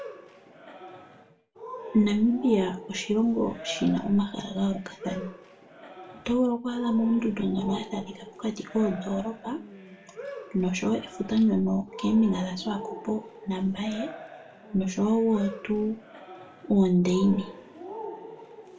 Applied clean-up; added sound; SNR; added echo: none; Cheering; 14 dB; reverberation time 0.2 s.